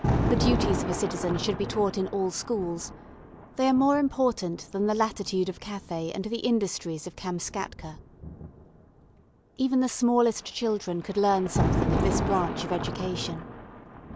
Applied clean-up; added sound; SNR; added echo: none; Thunder; 4 dB; none.